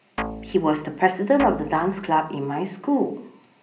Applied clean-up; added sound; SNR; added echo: none; Guitar; 11 dB; reverberation time 0.5 s.